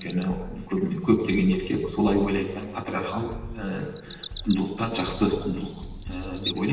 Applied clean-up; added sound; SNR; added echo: none; Bird vocalization, bird call, bird song; 17 dB; reverberation time 1.2 s.